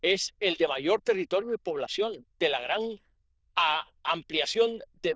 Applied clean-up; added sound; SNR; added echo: neural diffusion model UNIVERSE++.